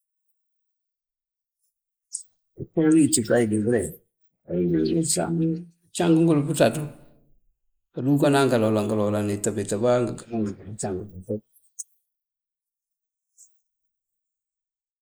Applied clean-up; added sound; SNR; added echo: neural mask model Resemble Enhance denoiser.